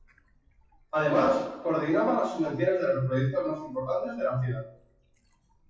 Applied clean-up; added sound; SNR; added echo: classical method WPE with log-MMSE.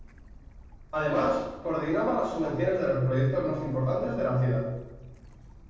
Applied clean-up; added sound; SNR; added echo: none; Stream / Bird; 19 dB; reverberation time 1.1 s.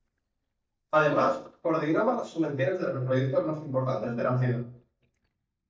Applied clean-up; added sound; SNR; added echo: neural mask model DeepFilterNet 3.